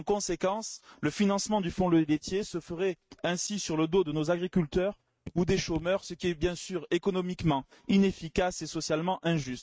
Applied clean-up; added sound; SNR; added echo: neural mask model RNNoise.